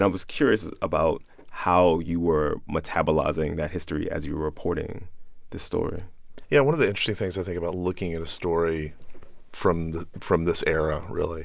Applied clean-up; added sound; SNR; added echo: none; none; none; none.